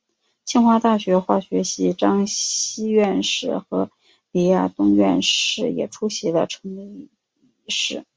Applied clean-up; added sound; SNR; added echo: none; none; none; none.